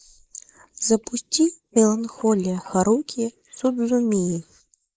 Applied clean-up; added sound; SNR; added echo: neural mask model Resemble Enhance denoiser.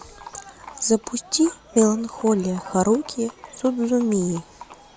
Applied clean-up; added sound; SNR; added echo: none; Livestock, farm animals, working animals; 20 dB; none.